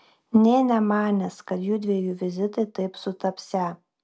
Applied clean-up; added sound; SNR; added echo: none; none; none; none.